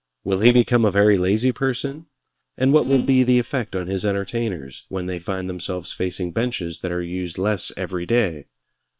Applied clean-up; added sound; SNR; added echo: neural separator model SepFormer WHAM!.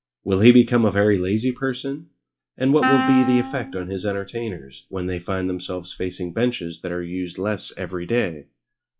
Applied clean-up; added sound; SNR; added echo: classical method log-MMSE.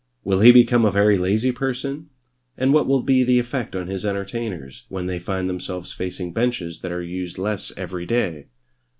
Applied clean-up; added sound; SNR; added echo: none; none; none; none.